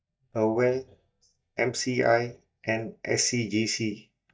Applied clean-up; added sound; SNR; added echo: neural mask model DeepFilterNet 3.